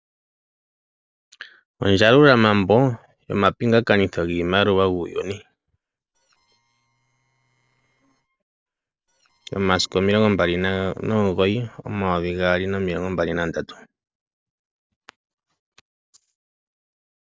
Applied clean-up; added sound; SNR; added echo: neural separator model SepFormer DNS4.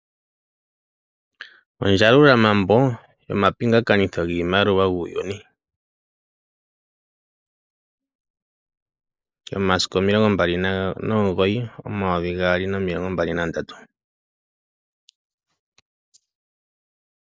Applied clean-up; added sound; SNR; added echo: neural mask model Resemble Enhance denoiser.